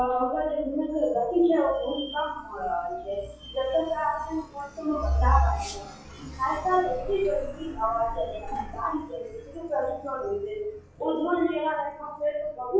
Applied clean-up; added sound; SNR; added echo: classical method WPE with log-MMSE.